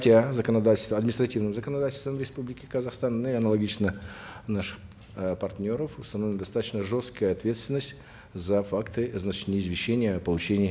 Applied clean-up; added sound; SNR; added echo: none; none; none; none.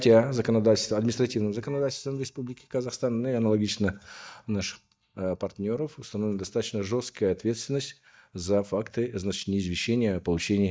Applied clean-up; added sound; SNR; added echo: neural mask model DeepFilterNet 3.